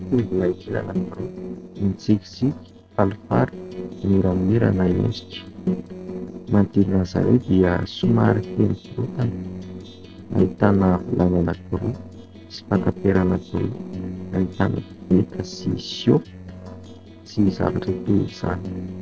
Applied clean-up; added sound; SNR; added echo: neural separator model SepFormer DNS4.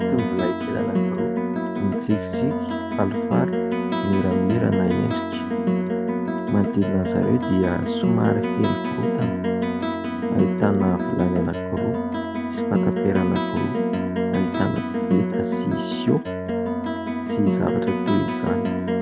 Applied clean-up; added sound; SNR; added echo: none; Plucked string instrument; -2 dB; none.